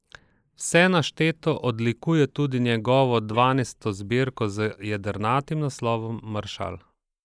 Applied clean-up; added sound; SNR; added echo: neural mask model Resemble Enhance denoiser.